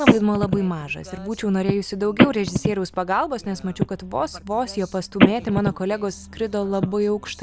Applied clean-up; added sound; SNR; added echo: none; Telephone; 0 dB; none.